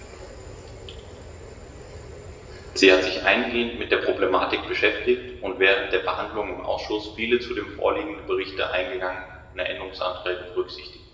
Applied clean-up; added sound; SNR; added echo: none; Aircraft; 19 dB; reverberation time 1.3 s.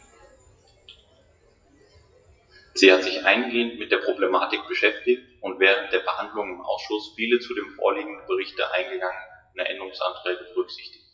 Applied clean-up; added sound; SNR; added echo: classical method WPE with log-MMSE.